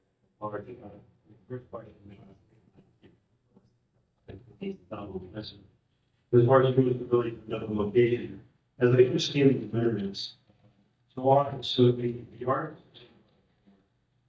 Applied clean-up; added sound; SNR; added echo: neural mask model DeepFilterNet 3.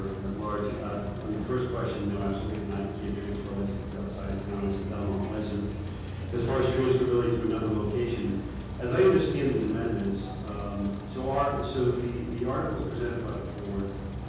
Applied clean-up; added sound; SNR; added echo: none; Rain; 7 dB; reverberation time 1.3 s.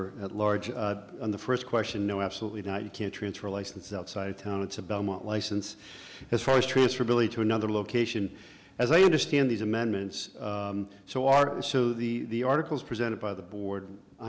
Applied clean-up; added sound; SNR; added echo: none; none; none; none.